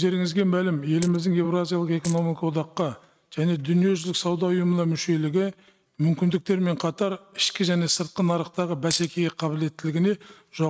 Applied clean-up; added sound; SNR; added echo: neural mask model RNNoise.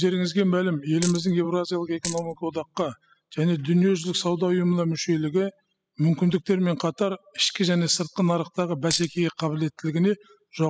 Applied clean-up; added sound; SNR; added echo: classical method spectral subtraction.